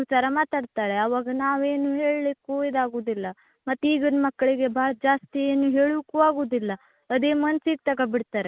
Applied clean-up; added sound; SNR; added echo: none; none; none; none.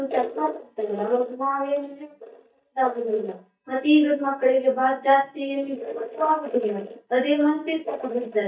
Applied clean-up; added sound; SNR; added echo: neural mask model DeepFilterNet 3.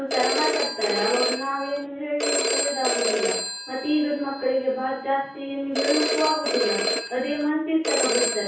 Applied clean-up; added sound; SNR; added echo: none; Telephone; 1 dB; reverberation time 0.6 s.